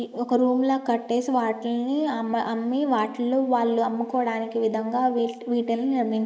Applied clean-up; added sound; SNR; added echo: neural mask model Resemble Enhance denoiser.